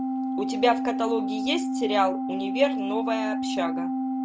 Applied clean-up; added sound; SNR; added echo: none; Organ; 0 dB; none.